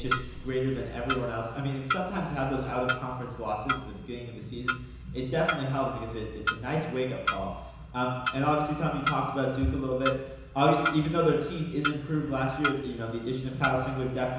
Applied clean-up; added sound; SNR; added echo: none; Clock; 7 dB; reverberation time 1.0 s.